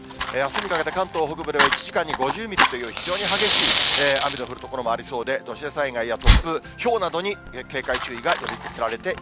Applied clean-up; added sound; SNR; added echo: none; Fire; -1 dB; none.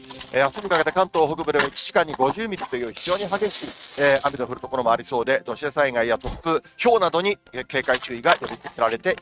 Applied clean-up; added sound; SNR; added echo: neural mask model RNNoise.